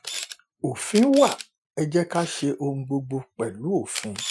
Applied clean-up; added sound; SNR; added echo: classical method Wiener filter.